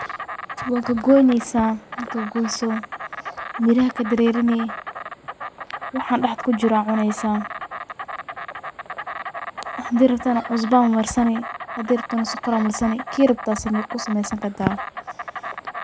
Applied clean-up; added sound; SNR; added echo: none; Insect; 11 dB; none.